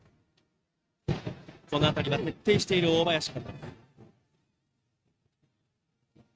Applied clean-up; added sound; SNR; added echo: neural mask model RNNoise.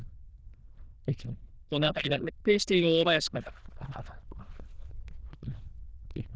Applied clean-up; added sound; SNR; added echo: neural diffusion model UNIVERSE++.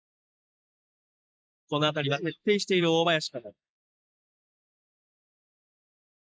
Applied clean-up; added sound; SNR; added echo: neural mask model Resemble Enhance denoiser.